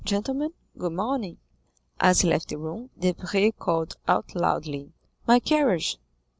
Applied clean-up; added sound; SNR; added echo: none; none; none; none.